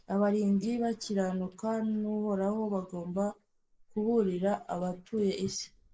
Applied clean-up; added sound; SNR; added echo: neural mask model Resemble Enhance denoiser.